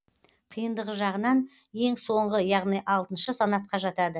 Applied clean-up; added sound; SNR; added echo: none; none; none; none.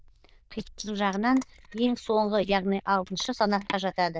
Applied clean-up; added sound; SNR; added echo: neural diffusion model UNIVERSE++.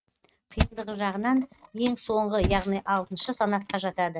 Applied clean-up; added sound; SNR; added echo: neural mask model RNNoise.